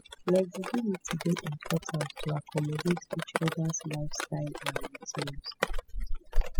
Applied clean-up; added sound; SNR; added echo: classical method spectral subtraction.